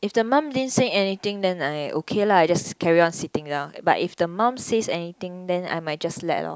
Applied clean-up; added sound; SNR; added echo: none; none; none; none.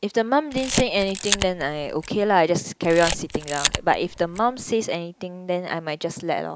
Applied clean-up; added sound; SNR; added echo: none; Camera; 7 dB; none.